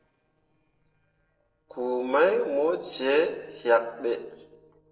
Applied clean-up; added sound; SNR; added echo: neural separator model SepFormer DNS4.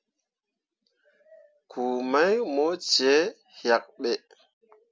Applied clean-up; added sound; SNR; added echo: none; none; none; none.